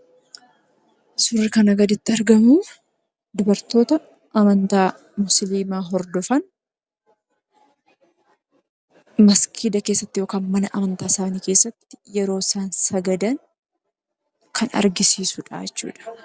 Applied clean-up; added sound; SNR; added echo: none; none; none; none.